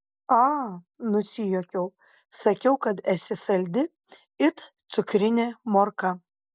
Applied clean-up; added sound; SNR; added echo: none; none; none; none.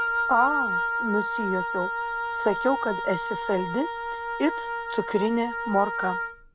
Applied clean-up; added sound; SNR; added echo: none; Wind instrument, woodwind instrument; 1 dB; none.